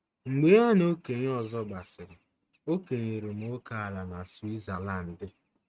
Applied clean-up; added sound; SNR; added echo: neural mask model RNNoise.